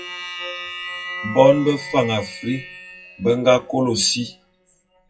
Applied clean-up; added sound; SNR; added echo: classical method WPE with log-MMSE.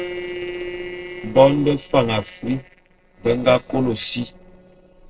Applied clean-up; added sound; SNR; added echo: neural separator model SepFormer DNS4.